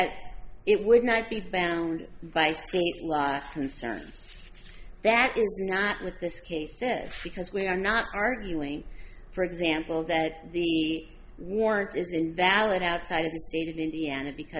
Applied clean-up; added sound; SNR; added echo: none; none; none; none.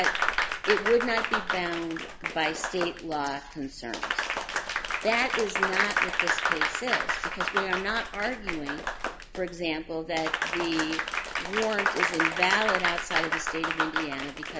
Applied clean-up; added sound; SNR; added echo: none; Applause; -1 dB; none.